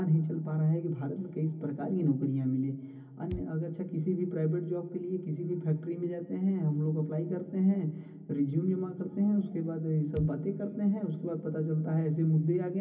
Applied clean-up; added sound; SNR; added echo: none; Bass drum; 11 dB; reverberation time 0.3 s.